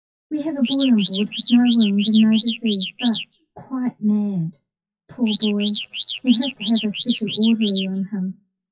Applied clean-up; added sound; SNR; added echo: classical method WPE with log-MMSE.